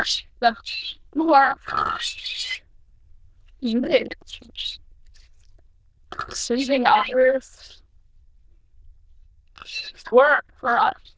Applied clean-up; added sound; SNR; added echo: neural diffusion model UNIVERSE++.